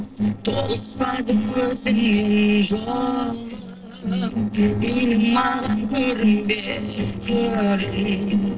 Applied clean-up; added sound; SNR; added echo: neural separator model SepFormer DNS4.